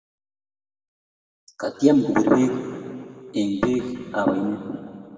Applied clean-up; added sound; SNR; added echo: none; none; none; reverberation time 2.1 s.